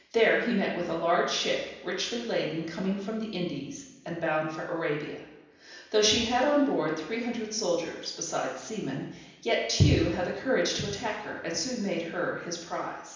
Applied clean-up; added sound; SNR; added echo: none; none; none; reverberation time 0.9 s.